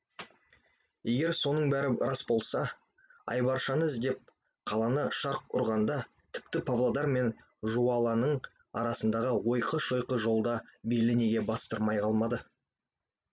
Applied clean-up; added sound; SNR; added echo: none; none; none; none.